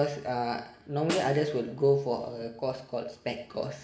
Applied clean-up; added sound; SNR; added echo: none; Snare drum; 12 dB; reverberation time 0.7 s.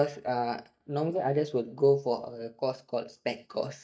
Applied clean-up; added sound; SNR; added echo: neural mask model DeepFilterNet 3.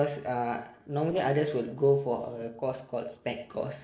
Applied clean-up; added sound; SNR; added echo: neural separator model SepFormer DNS4.